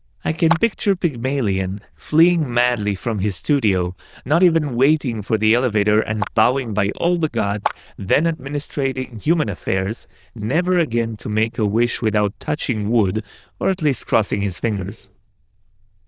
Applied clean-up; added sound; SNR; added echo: neural diffusion model UNIVERSE++.